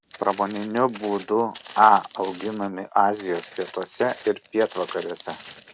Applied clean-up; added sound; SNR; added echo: none; Walk, footsteps; 12 dB; none.